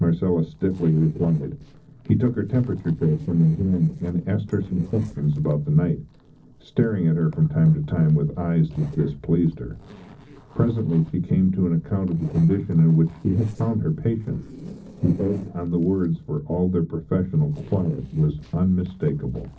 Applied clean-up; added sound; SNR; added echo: neural separator model SepFormer DNS4.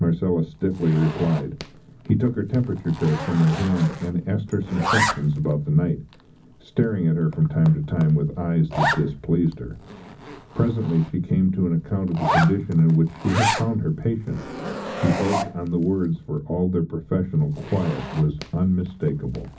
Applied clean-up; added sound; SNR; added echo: none; Zipper (clothing); 9 dB; reverberation time 0.4 s.